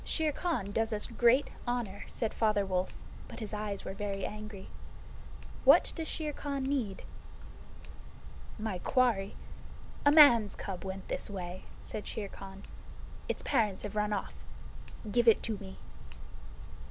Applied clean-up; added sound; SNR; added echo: none; Tick; 4 dB; none.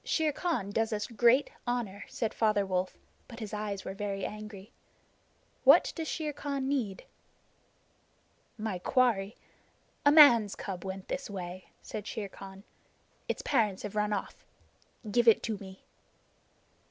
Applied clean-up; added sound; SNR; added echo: none; none; none; none.